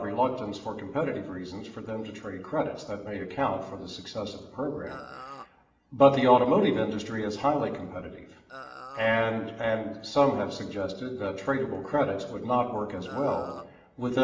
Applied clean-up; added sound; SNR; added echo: none; Burping, eructation; 16 dB; reverberation time 0.9 s.